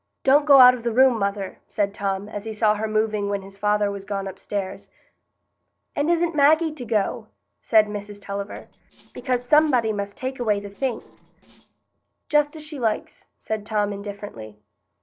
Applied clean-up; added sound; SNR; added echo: neural separator model SepFormer DNS4.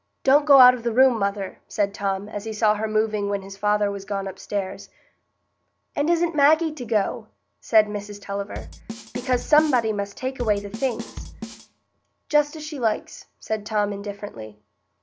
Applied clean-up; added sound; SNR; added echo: none; Bass drum / Snare drum / Drum kit; 11 dB; none.